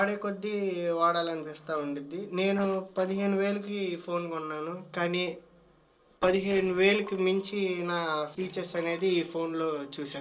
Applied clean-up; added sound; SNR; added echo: neural separator model SepFormer DNS4.